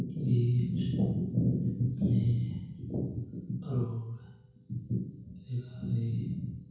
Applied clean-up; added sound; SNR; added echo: none; none; none; reverberation time 0.7 s.